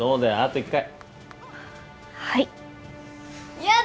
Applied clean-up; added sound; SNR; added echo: none; none; none; none.